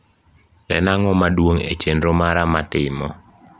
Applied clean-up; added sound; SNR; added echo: none; none; none; none.